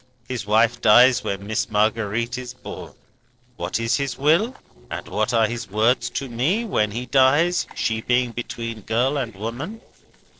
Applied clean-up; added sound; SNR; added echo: neural separator model SepFormer DNS4.